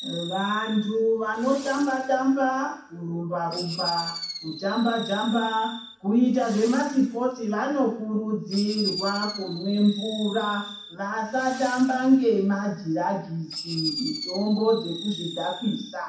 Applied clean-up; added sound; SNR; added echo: none; Fireworks; 13 dB; reverberation time 0.6 s.